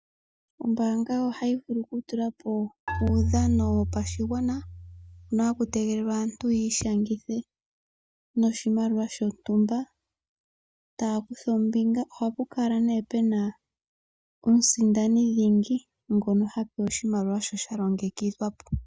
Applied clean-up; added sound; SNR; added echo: none; Marimba, xylophone; 4 dB; none.